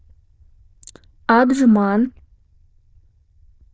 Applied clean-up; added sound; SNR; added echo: neural diffusion model UNIVERSE++.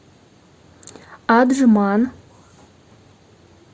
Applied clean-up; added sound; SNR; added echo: none; none; none; none.